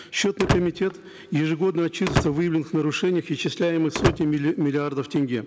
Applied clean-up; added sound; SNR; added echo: none; Slam / Wood; 6 dB; none.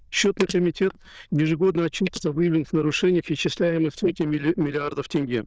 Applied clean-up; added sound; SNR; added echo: neural diffusion model UNIVERSE++.